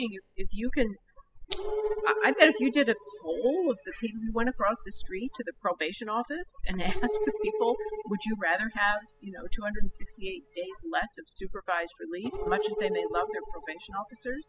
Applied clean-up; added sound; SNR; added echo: classical method spectral subtraction.